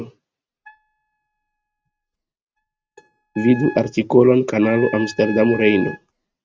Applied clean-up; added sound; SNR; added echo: neural mask model RNNoise.